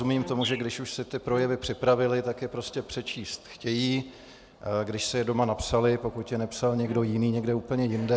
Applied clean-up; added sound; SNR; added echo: none; Bowed string instrument + Bird; 15 dB; none.